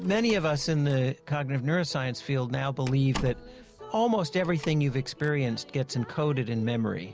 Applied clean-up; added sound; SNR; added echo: none; Slam; 18 dB; none.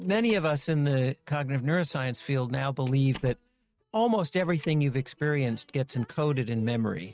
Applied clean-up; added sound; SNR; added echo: neural mask model RNNoise.